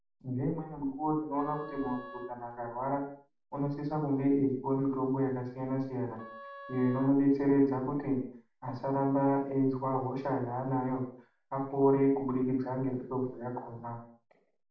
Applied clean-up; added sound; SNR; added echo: none; Wind instrument, woodwind instrument; 18 dB; reverberation time 0.5 s.